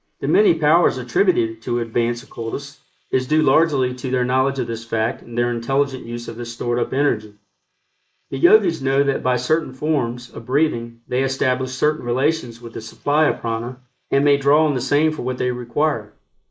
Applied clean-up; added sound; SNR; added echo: neural mask model Resemble Enhance denoiser.